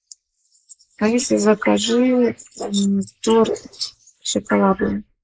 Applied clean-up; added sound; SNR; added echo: neural mask model Resemble Enhance denoiser.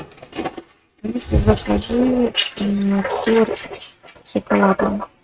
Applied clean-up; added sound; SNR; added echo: neural mask model RNNoise.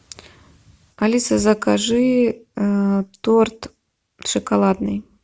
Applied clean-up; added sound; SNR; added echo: none; none; none; none.